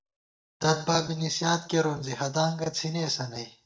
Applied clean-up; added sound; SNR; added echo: neural mask model DeepFilterNet 3.